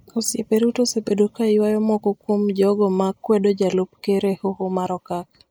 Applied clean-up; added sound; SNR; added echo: neural mask model Resemble Enhance denoiser.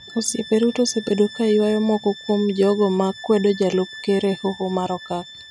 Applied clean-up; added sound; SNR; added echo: none; Bowed string instrument; 18 dB; none.